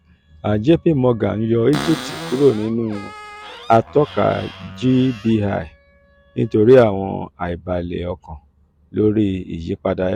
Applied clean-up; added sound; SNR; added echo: none; Cupboard open or close; 14 dB; none.